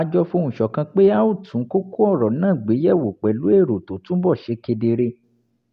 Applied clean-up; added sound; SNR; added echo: none; none; none; none.